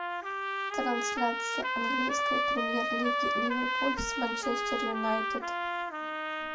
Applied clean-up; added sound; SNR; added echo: none; Trumpet; -4 dB; reverberation time 0.2 s.